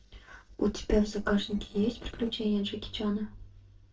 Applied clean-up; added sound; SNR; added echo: neural separator model SepFormer DNS4.